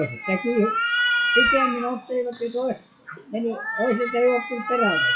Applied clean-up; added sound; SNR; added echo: classical method WPE with log-MMSE.